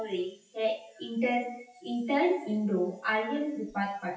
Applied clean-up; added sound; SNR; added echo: classical method WPE with log-MMSE.